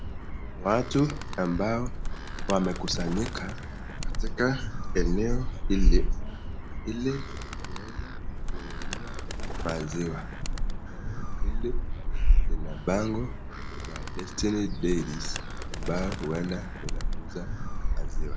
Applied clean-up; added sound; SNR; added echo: none; Animal; -4 dB; none.